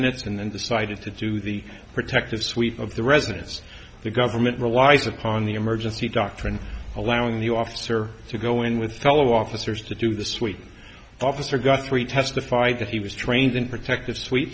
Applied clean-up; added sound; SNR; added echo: none; none; none; none.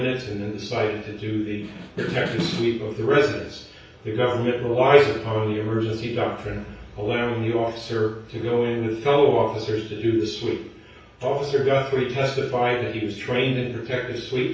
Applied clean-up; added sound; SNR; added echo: none; Snare drum; 8 dB; reverberation time 0.6 s.